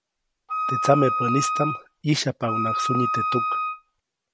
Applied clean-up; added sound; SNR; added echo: none; Wind instrument, woodwind instrument; 0 dB; none.